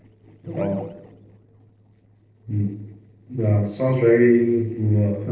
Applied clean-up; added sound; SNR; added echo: neural separator model SepFormer DNS4.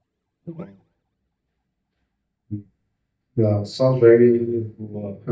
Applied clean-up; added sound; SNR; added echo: neural mask model DeepFilterNet 3.